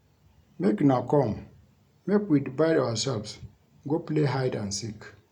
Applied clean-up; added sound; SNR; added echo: none; none; none; none.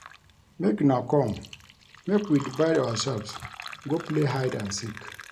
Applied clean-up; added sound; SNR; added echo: none; Fill (with liquid); 16 dB; none.